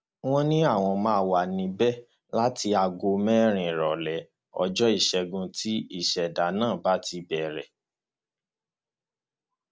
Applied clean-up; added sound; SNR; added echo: none; none; none; none.